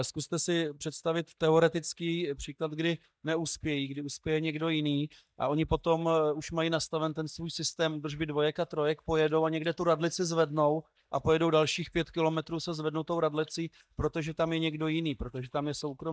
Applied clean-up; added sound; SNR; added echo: neural mask model DeepFilterNet 3.